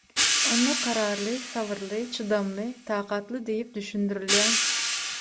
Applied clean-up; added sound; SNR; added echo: none; Hi-hat; -1 dB; none.